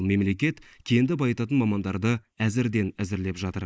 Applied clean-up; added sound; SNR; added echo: neural mask model Resemble Enhance denoiser.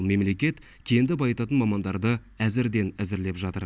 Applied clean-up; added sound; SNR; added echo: none; none; none; none.